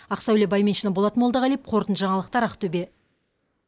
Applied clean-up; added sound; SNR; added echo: neural mask model Resemble Enhance denoiser.